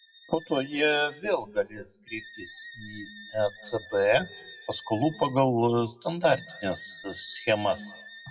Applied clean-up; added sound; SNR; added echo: classical method WPE with log-MMSE.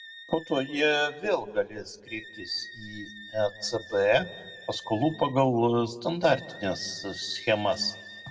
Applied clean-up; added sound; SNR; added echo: none; Wind instrument, woodwind instrument; 18 dB; reverberation time 0.9 s.